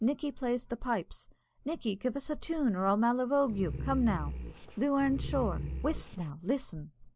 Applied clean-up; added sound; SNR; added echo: none; Growling; 6 dB; none.